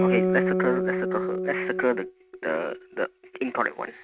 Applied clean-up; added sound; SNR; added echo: neural mask model RNNoise.